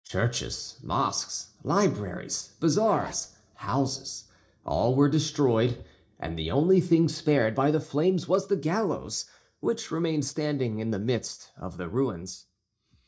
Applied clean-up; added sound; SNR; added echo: neural mask model DeepFilterNet 3.